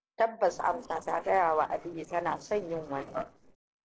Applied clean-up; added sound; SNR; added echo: neural separator model SepFormer DNS4.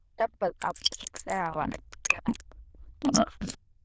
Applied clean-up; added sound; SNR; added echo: neural diffusion model UNIVERSE++.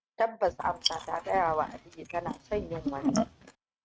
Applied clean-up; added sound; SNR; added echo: neural mask model RNNoise.